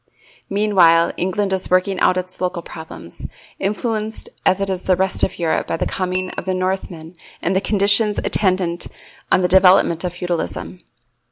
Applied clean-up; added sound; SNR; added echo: none; Tap / Glass; 15 dB; none.